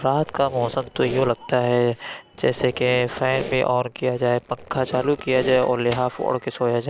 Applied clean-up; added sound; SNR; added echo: none; Squeak + Slam; 16 dB; none.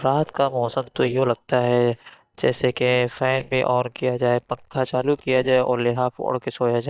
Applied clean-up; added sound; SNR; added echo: neural mask model DeepFilterNet 3.